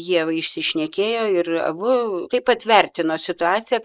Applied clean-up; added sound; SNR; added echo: neural mask model Resemble Enhance denoiser.